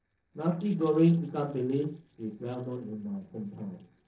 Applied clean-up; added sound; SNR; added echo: neural separator model SepFormer DNS4.